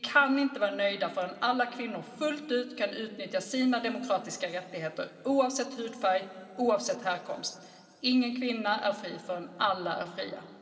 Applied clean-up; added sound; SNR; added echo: none; none; none; reverberation time 2.3 s.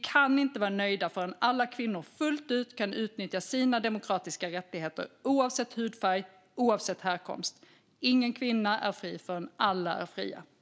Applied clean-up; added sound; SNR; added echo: none; none; none; none.